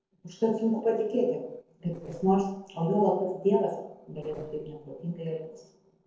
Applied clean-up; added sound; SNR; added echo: neural separator model SepFormer DNS4.